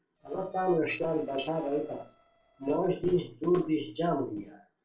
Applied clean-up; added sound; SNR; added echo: neural separator model SepFormer DNS4.